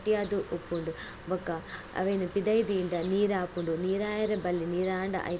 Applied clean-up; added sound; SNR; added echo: none; Bird; 18 dB; none.